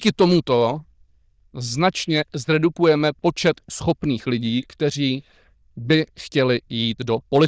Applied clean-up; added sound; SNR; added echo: neural diffusion model UNIVERSE++.